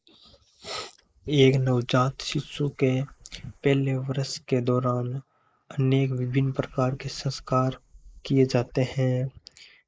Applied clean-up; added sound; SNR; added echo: neural mask model Resemble Enhance denoiser.